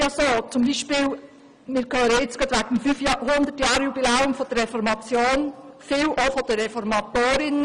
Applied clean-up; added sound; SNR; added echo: none; none; none; none.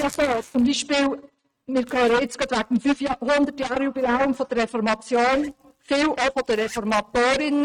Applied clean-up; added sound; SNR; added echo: neural mask model RNNoise.